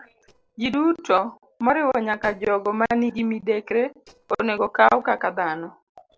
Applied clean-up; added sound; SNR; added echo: neural separator model SepFormer DNS4.